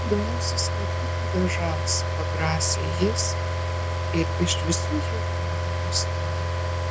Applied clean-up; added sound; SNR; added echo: none; Car; -4 dB; none.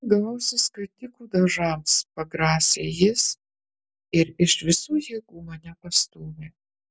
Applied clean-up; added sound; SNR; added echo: none; none; none; none.